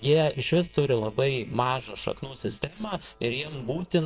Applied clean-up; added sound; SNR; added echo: neural separator model SepFormer WHAM!.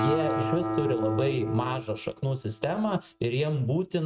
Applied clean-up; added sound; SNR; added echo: neural mask model RNNoise.